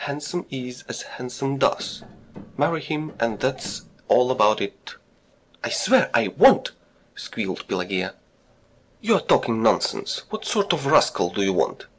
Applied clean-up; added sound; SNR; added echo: none; Tap; 19 dB; none.